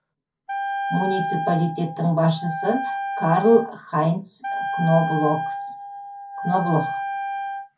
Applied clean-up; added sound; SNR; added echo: none; Wind instrument, woodwind instrument; 5 dB; reverberation time 0.3 s.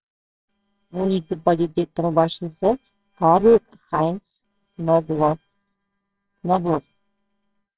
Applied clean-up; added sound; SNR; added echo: neural separator model SepFormer WHAMR!.